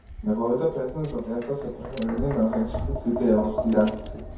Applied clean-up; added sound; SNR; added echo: none; Tap; 8 dB; reverberation time 0.6 s.